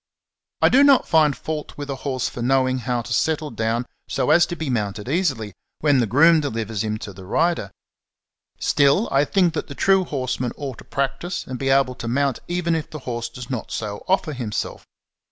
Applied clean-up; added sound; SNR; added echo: none; none; none; none.